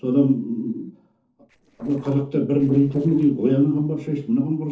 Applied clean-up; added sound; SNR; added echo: neural separator model SepFormer DNS4.